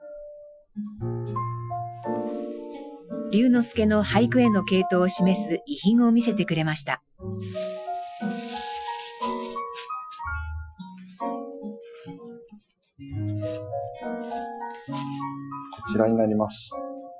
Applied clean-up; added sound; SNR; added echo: classical method Wiener filter.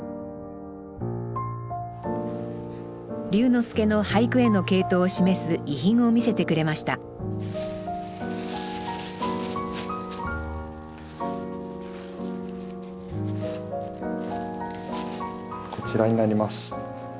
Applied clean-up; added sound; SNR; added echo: none; none; none; none.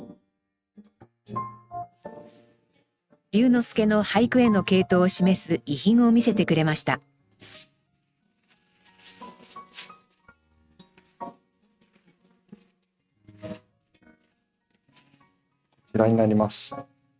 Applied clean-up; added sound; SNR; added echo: neural mask model RNNoise.